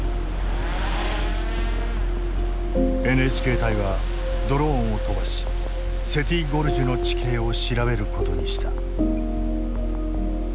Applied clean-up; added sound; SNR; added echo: none; none; none; none.